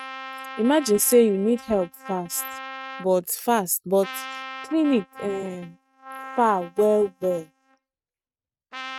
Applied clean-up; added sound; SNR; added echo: neural mask model RNNoise.